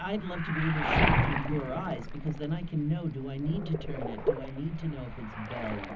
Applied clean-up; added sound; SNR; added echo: none; Waves, surf; -1 dB; reverberation time 0.4 s.